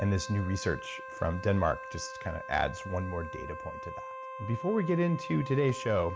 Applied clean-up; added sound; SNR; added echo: none; Wind instrument, woodwind instrument; 11 dB; none.